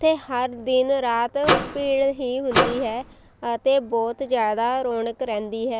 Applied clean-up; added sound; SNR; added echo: none; Microwave oven; 2 dB; none.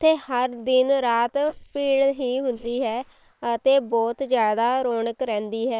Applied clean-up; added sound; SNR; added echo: neural separator model SepFormer WHAM!.